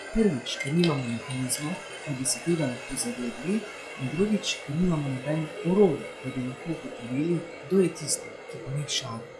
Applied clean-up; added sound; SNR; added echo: classical method log-MMSE.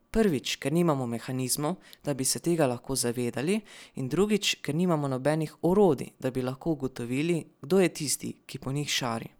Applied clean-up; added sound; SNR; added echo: none; none; none; none.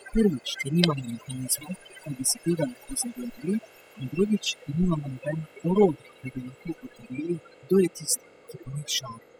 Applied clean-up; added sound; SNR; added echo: classical method spectral subtraction.